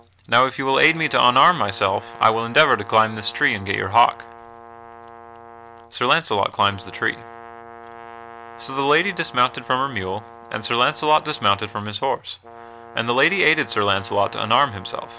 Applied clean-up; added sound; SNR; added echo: none; Brass instrument; 19 dB; none.